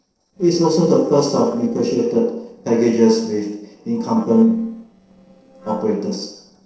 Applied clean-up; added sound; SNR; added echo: neural separator model SepFormer DNS4.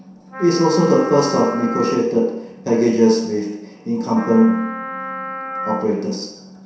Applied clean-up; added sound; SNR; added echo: none; Wind instrument, woodwind instrument; 11 dB; reverberation time 0.7 s.